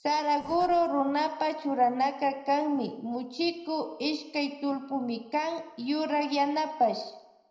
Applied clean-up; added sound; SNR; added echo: neural separator model SepFormer DNS4.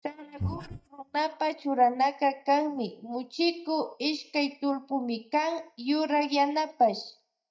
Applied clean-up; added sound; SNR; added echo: neural mask model DeepFilterNet 3.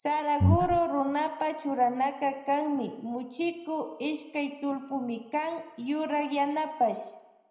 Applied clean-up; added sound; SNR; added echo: none; Breathing; -5 dB; reverberation time 0.7 s.